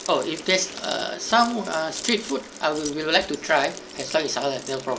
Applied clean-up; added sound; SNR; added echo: none; Keys jangling; 15 dB; none.